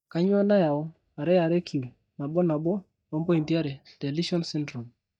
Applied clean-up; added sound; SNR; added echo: neural mask model DeepFilterNet 3.